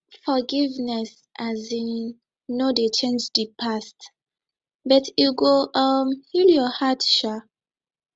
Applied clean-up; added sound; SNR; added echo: none; none; none; none.